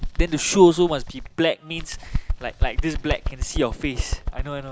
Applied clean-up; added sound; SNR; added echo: none; Bird; 4 dB; none.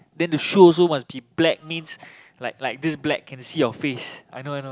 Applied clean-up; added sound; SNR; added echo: none; none; none; none.